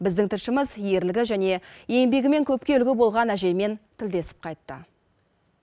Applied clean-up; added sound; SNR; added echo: none; none; none; none.